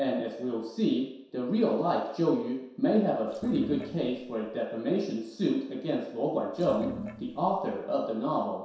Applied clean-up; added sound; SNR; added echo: none; Sink (filling or washing) / Water; 13 dB; reverberation time 0.7 s.